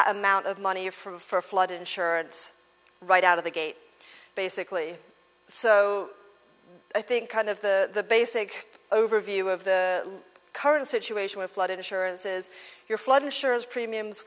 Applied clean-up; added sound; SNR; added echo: none; none; none; none.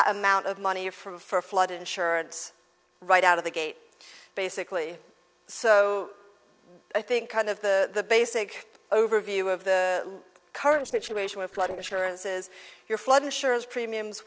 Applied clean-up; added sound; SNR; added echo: neural separator model SepFormer DNS4.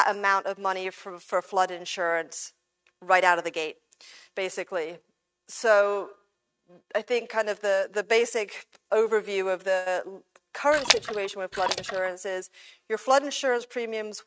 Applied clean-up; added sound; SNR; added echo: neural mask model RNNoise.